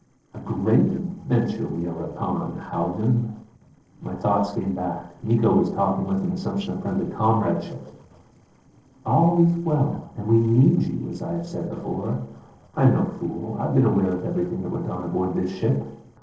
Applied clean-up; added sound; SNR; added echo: neural separator model SepFormer DNS4.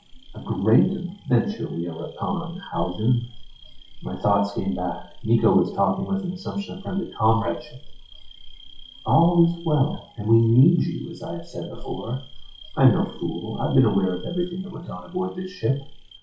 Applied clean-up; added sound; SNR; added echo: classical method WPE with log-MMSE.